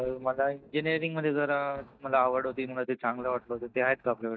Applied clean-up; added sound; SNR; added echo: neural mask model DeepFilterNet 3.